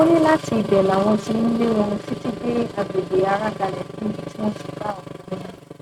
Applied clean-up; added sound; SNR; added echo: neural mask model RNNoise.